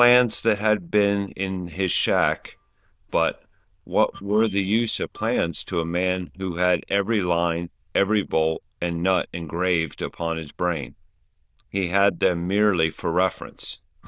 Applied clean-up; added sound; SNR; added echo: neural diffusion model UNIVERSE++.